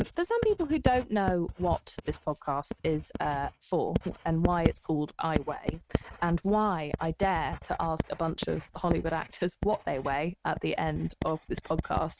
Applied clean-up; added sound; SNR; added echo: neural mask model RNNoise.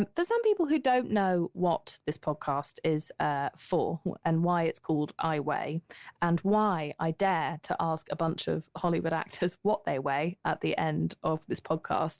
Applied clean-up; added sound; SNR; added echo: none; none; none; none.